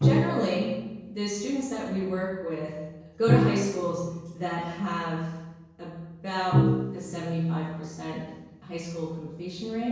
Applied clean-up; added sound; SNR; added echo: none; Bowed string instrument; 0 dB; reverberation time 1.0 s.